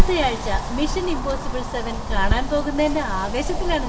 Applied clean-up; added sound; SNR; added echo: none; Wind; -2 dB; reverberation time 1.3 s.